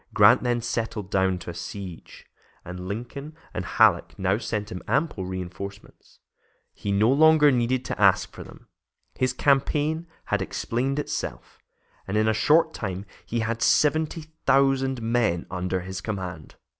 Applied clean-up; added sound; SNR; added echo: none; none; none; none.